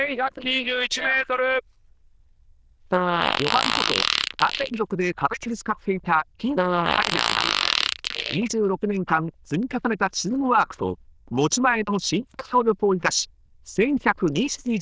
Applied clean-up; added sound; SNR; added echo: neural diffusion model UNIVERSE++.